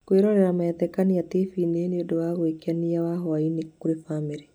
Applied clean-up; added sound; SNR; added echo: none; none; none; none.